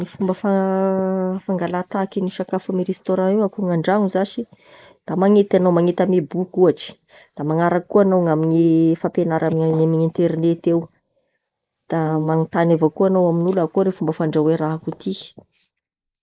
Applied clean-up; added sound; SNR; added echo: neural mask model Resemble Enhance denoiser.